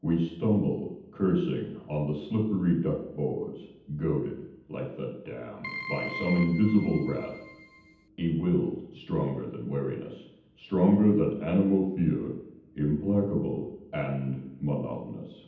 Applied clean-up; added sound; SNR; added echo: none; Keyboard (musical); 11 dB; reverberation time 0.8 s.